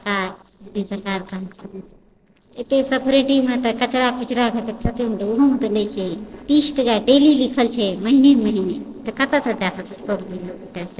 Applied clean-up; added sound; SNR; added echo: neural separator model SepFormer DNS4.